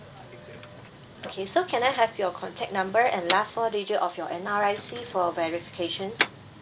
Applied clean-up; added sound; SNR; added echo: none; Motor vehicle (road); 6 dB; none.